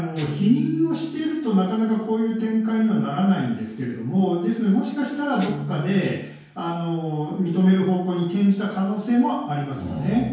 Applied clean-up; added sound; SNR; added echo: none; Guitar; 16 dB; reverberation time 0.6 s.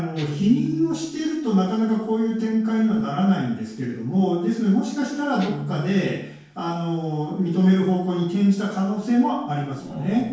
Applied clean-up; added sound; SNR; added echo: neural separator model SepFormer DNS4.